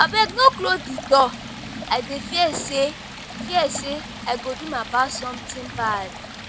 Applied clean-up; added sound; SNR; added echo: none; Stream; 12 dB; none.